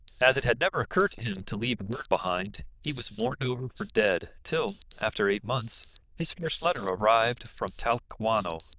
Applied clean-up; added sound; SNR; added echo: neural diffusion model UNIVERSE++.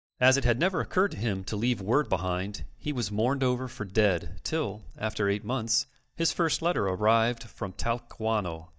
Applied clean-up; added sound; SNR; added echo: neural mask model DeepFilterNet 3.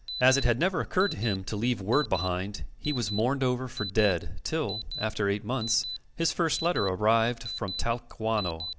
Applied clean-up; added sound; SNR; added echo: none; Alarm; 12 dB; none.